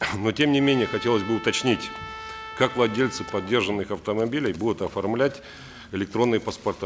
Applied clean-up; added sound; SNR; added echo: none; Trumpet; 13 dB; none.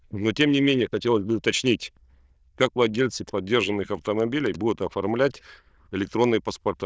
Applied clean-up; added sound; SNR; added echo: neural diffusion model UNIVERSE++.